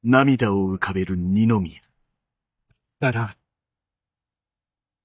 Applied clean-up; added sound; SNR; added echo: neural mask model DeepFilterNet 3.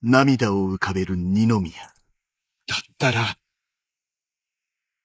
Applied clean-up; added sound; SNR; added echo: neural mask model Resemble Enhance denoiser.